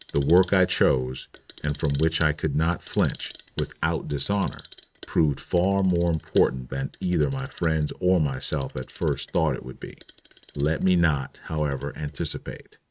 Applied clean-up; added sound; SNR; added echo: neural mask model RNNoise.